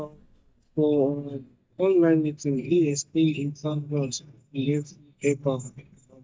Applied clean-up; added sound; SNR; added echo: neural mask model DeepFilterNet 3.